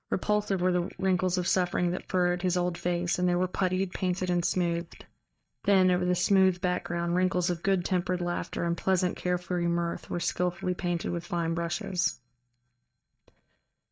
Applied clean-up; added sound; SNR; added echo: neural mask model DeepFilterNet 3.